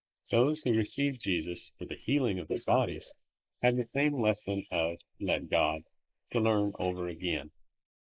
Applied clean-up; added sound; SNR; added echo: neural mask model Resemble Enhance denoiser.